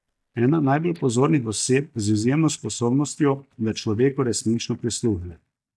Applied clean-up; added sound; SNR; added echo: neural mask model DeepFilterNet 3.